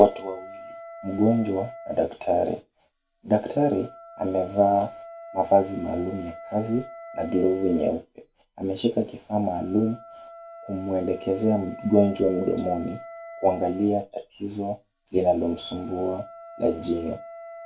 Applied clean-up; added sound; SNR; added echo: none; Wind instrument, woodwind instrument; 17 dB; reverberation time 0.2 s.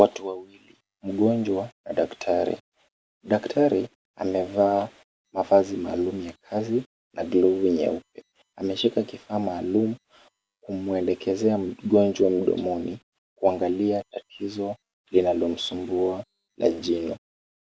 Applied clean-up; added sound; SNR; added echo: none; none; none; none.